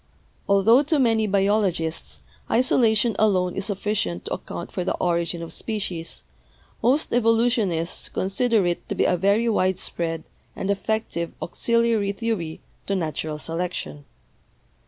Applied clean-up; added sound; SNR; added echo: none; none; none; none.